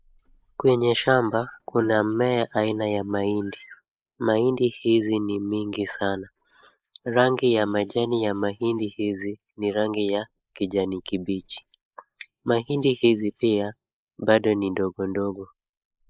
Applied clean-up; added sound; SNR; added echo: neural mask model Resemble Enhance denoiser.